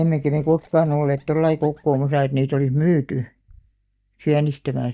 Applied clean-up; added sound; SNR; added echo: neural mask model DeepFilterNet 3.